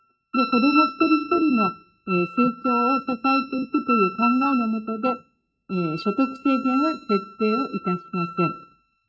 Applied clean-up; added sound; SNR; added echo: neural mask model RNNoise.